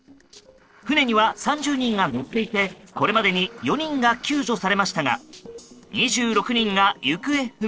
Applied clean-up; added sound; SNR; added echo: neural separator model SepFormer DNS4.